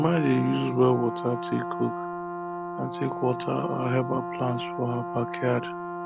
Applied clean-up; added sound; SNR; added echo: none; Brass instrument; 6 dB; none.